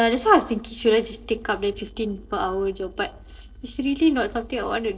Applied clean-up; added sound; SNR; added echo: neural separator model SepFormer DNS4.